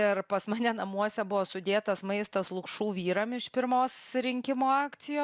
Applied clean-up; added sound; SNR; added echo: none; none; none; none.